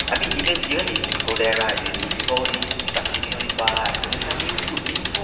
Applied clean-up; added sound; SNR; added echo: none; Bicycle; -1 dB; reverberation time 1.1 s.